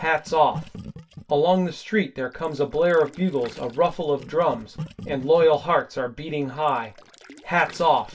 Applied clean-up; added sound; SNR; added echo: none; Gurgling; 19 dB; reverberation time 0.1 s.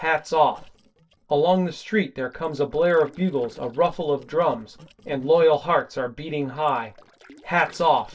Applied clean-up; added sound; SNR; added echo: neural separator model SepFormer DNS4.